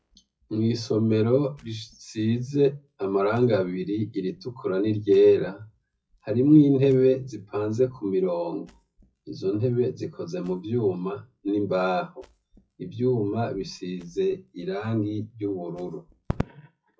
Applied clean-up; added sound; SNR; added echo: classical method WPE with log-MMSE.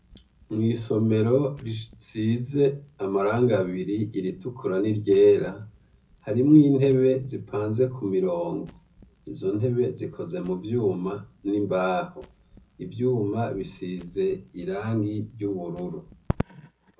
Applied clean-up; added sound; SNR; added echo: none; Crackle; 20 dB; reverberation time 0.4 s.